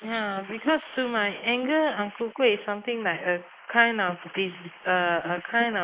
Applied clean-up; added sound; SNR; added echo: neural mask model Resemble Enhance denoiser.